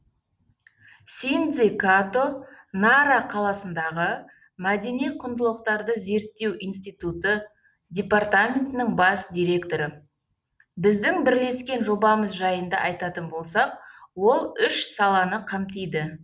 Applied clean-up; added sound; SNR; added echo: none; none; none; none.